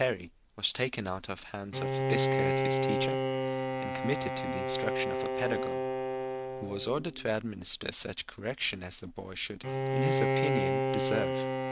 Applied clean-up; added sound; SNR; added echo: none; Bowed string instrument; -2 dB; none.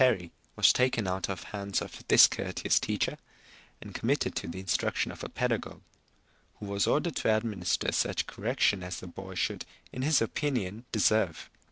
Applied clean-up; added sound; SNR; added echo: none; none; none; none.